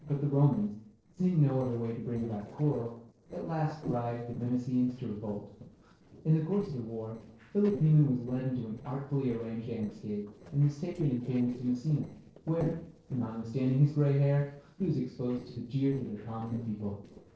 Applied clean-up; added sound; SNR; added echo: neural separator model SepFormer DNS4.